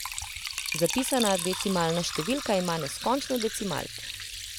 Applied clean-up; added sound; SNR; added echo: none; Liquid; 6 dB; none.